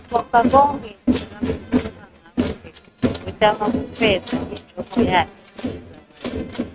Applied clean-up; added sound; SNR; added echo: neural mask model RNNoise.